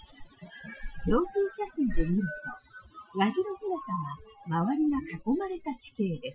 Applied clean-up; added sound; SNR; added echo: classical method Wiener filter.